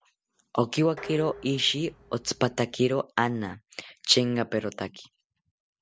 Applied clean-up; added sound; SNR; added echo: none; Dishes, pots, and pans; 19 dB; none.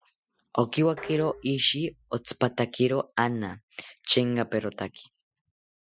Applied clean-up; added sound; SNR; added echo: classical method Wiener filter.